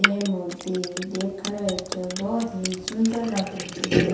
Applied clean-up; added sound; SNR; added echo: none; Drip; 1 dB; reverberation time 0.7 s.